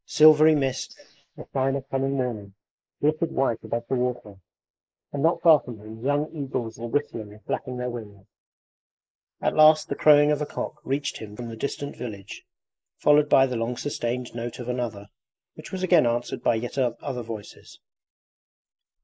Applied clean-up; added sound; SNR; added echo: neural mask model Resemble Enhance denoiser.